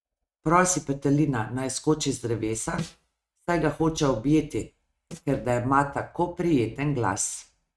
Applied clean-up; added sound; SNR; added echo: neural mask model RNNoise.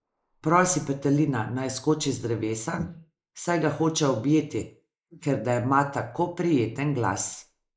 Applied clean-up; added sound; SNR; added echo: neural mask model Resemble Enhance denoiser.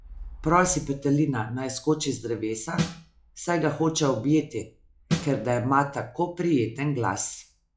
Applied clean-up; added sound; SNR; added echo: classical method log-MMSE.